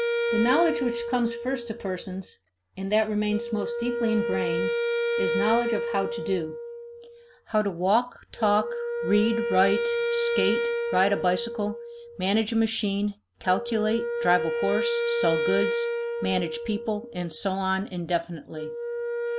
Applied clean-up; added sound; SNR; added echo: none; Wind instrument, woodwind instrument; 2 dB; none.